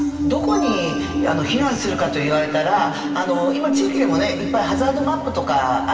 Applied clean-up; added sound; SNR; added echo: none; Musical instrument; 3 dB; reverberation time 2.4 s.